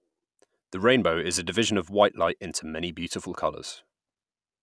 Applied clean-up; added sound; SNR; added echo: none; none; none; none.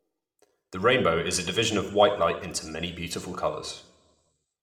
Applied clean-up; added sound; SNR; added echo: none; none; none; reverberation time 0.6 s.